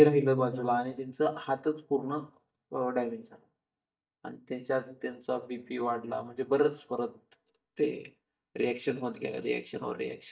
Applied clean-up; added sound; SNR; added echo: neural mask model DeepFilterNet 3.